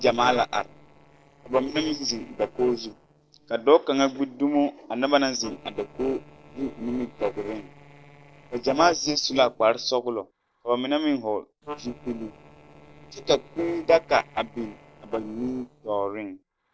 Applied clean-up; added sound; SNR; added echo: neural separator model SepFormer DNS4.